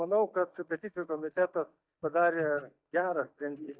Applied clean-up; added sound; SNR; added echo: neural mask model DeepFilterNet 3.